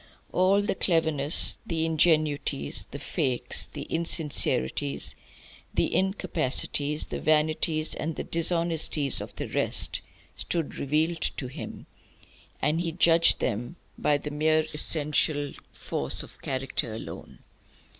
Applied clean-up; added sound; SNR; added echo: none; none; none; none.